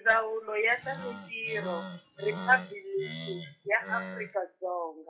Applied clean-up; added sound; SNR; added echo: classical method WPE with log-MMSE.